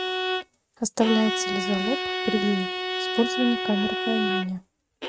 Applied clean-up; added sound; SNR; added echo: neural mask model RNNoise.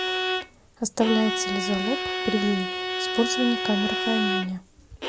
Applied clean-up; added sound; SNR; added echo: none; Bowed string instrument; 2 dB; none.